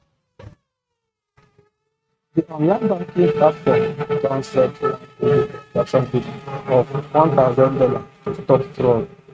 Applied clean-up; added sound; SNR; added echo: neural mask model RNNoise.